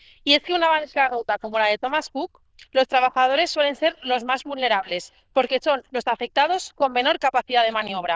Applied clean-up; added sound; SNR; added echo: neural diffusion model UNIVERSE++.